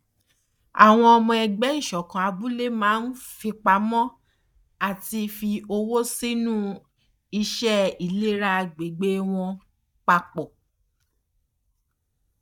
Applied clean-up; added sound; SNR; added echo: neural mask model DeepFilterNet 3.